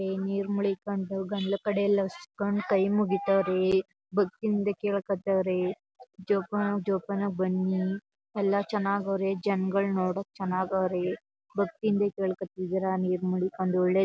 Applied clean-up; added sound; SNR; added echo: none; none; none; none.